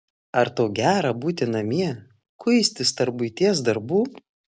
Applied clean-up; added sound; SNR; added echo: none; none; none; none.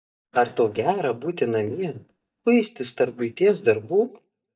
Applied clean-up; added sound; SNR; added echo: neural mask model DeepFilterNet 3.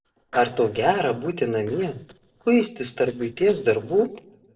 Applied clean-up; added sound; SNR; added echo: neural separator model SepFormer DNS4.